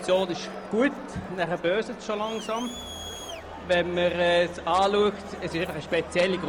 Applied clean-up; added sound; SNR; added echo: none; Crowd; 13 dB; none.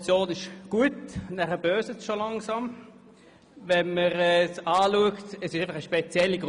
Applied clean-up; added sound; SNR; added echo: none; none; none; none.